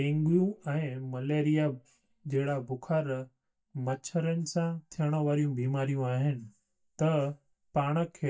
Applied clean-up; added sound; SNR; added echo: neural mask model DeepFilterNet 3.